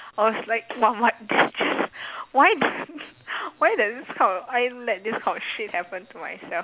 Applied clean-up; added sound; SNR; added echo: none; none; none; none.